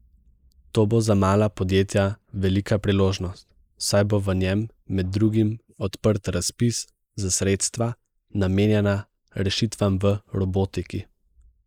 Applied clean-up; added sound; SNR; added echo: neural mask model Resemble Enhance denoiser.